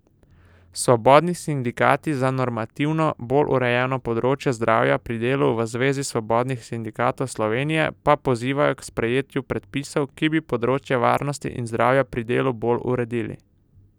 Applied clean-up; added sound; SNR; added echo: none; none; none; none.